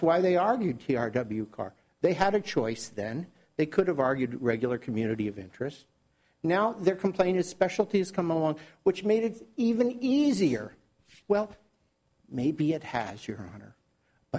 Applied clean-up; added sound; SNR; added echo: none; none; none; none.